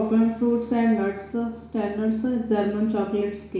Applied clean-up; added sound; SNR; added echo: none; none; none; reverberation time 0.7 s.